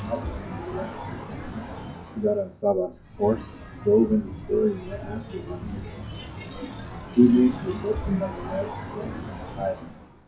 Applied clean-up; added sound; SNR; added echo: classical method WPE with log-MMSE.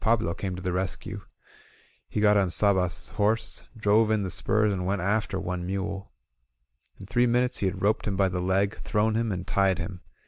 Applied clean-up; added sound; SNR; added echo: none; none; none; none.